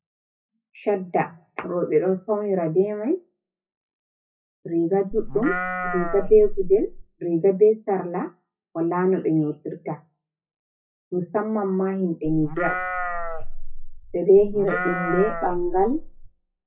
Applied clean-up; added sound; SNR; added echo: classical method WPE with log-MMSE.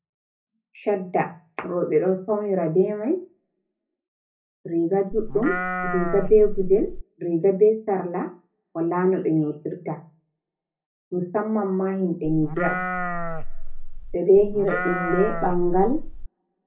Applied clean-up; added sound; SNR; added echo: none; Livestock, farm animals, working animals; 2 dB; reverberation time 0.4 s.